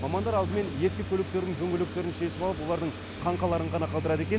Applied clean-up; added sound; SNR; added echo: none; none; none; none.